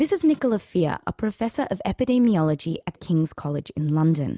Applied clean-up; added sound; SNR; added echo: none; none; none; none.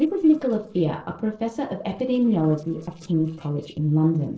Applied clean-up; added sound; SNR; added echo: neural separator model SepFormer DNS4.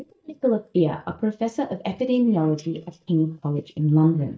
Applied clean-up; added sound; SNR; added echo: neural mask model DeepFilterNet 3.